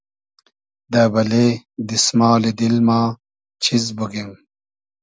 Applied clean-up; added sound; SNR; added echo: none; none; none; none.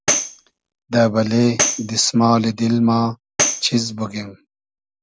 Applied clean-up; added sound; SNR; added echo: none; Tambourine; 6 dB; none.